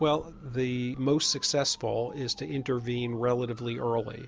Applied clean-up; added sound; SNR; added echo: none; none; none; none.